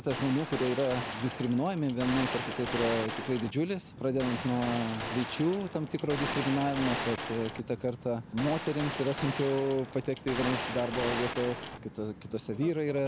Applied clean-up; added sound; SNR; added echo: none; Gunshot, gunfire; 6 dB; none.